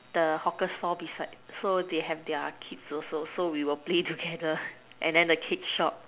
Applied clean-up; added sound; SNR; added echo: none; none; none; none.